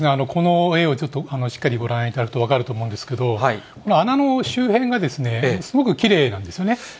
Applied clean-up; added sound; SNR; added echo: none; none; none; none.